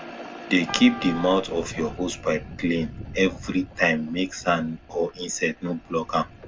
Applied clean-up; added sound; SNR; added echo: none; Thunder + Wind instrument, woodwind instrument; 15 dB; none.